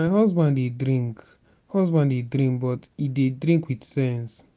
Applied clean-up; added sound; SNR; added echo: none; none; none; none.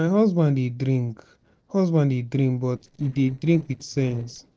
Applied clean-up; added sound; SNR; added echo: neural separator model SepFormer DNS4.